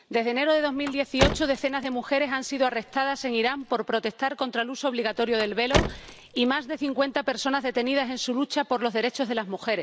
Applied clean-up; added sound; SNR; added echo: none; Car; 7 dB; none.